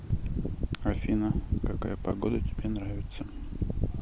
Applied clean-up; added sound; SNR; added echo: none; none; none; none.